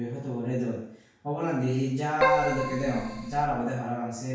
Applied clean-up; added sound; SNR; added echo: none; Keyboard (musical); 0 dB; reverberation time 0.6 s.